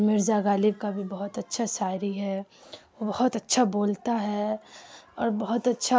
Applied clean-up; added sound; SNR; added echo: none; none; none; none.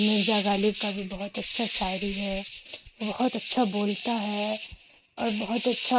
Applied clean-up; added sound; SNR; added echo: neural mask model RNNoise.